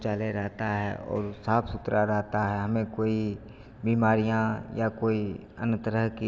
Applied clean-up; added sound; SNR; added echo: none; none; none; none.